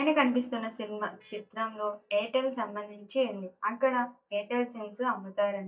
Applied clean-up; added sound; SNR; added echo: neural mask model DeepFilterNet 3.